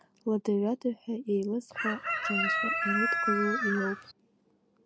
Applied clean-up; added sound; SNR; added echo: none; Chicken, rooster; -2 dB; none.